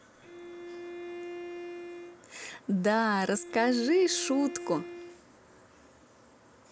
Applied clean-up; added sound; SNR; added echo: none; Bowed string instrument; 11 dB; none.